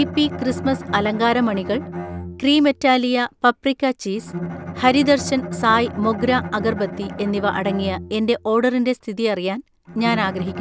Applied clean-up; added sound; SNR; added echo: none; Bowed string instrument; 11 dB; none.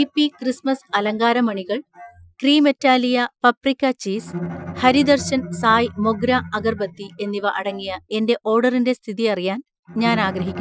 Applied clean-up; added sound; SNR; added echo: classical method Wiener filter.